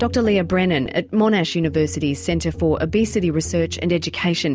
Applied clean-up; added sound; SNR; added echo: none; none; none; none.